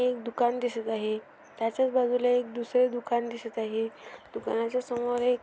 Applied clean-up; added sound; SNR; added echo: none; none; none; none.